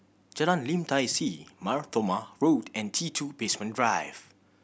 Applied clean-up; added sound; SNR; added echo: none; none; none; none.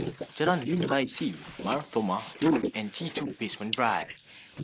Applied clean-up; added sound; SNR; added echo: neural mask model Resemble Enhance denoiser.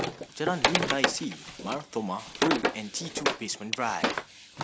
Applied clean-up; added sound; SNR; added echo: none; Wood; -2 dB; none.